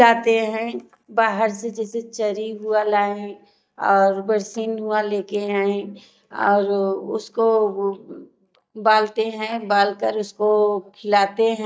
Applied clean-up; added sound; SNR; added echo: neural mask model DeepFilterNet 3.